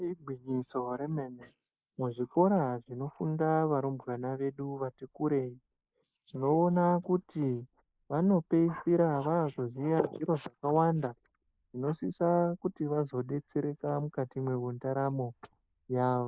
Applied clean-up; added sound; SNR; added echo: neural mask model Resemble Enhance denoiser.